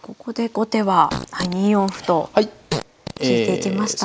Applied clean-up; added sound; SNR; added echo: none; Fart; 11 dB; none.